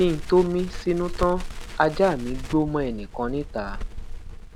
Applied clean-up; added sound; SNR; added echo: none; Crackle; 8 dB; none.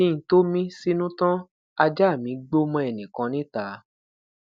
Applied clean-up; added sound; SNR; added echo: none; none; none; none.